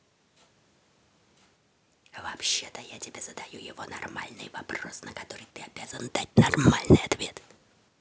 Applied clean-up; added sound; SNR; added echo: none; none; none; none.